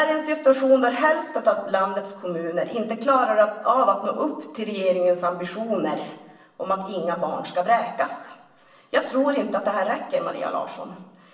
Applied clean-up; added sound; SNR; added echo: none; none; none; reverberation time 0.9 s.